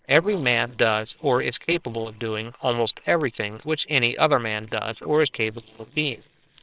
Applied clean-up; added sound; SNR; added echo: neural separator model SepFormer WHAMR!.